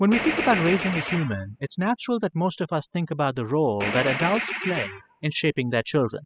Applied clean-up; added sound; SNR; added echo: classical method spectral subtraction.